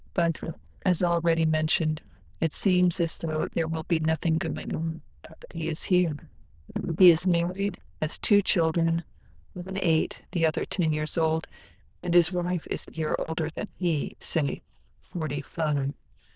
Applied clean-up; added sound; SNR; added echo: neural diffusion model UNIVERSE++.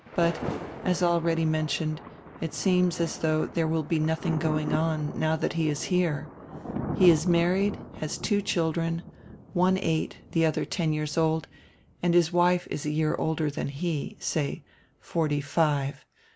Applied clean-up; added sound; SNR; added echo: none; Thunder; 13 dB; none.